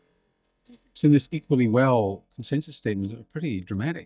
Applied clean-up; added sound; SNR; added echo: neural mask model DeepFilterNet 3.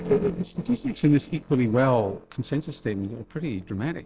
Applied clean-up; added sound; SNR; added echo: neural separator model SepFormer DNS4.